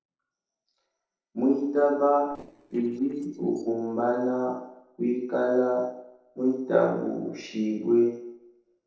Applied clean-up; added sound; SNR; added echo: neural separator model SepFormer DNS4.